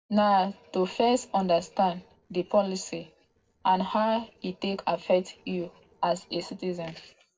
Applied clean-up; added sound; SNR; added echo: neural separator model SepFormer DNS4.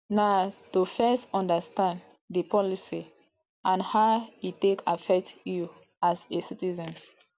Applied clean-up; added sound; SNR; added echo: none; none; none; none.